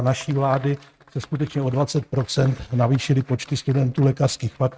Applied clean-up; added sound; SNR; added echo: neural mask model RNNoise.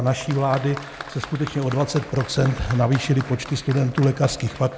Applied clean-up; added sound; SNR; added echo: none; Applause; 15 dB; none.